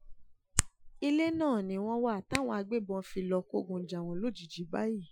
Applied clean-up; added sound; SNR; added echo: classical method Wiener filter.